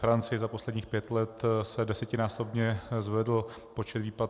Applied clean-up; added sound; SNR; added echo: none; none; none; none.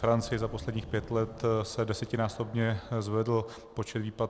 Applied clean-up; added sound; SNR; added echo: none; Subway, metro, underground; 18 dB; none.